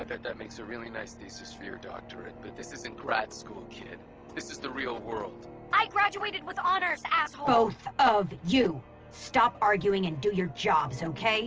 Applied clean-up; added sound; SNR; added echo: none; none; none; none.